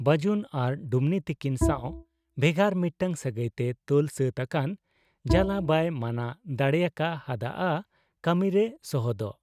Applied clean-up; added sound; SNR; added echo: neural mask model RNNoise.